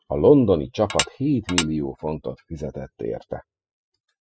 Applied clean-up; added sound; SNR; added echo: classical method spectral subtraction.